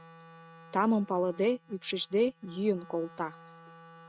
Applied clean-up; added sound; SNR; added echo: neural mask model RNNoise.